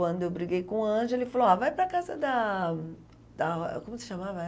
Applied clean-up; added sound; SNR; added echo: none; none; none; none.